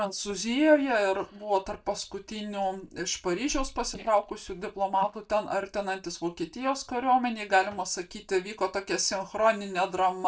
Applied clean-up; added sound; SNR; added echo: neural mask model DeepFilterNet 3.